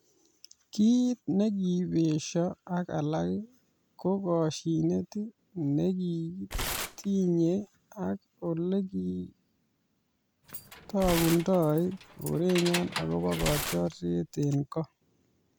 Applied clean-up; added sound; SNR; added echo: none; Keys jangling + Tearing; 7 dB; none.